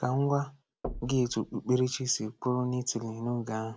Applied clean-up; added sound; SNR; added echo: none; Knock; 15 dB; none.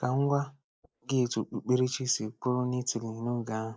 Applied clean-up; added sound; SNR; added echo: neural mask model DeepFilterNet 3.